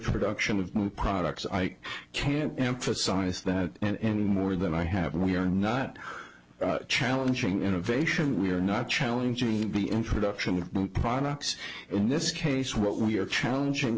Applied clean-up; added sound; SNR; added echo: none; none; none; none.